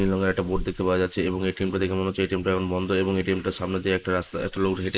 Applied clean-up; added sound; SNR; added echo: neural mask model Resemble Enhance denoiser.